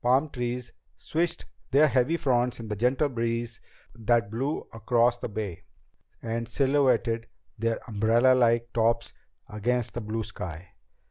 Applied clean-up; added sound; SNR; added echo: none; none; none; none.